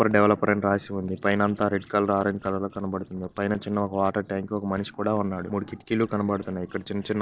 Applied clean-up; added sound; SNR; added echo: neural separator model SepFormer DNS4.